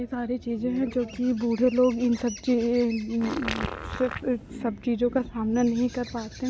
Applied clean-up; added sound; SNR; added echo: none; Fart; 10 dB; none.